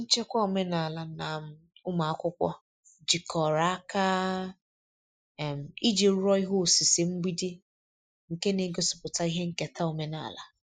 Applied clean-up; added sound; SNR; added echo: neural mask model Resemble Enhance denoiser.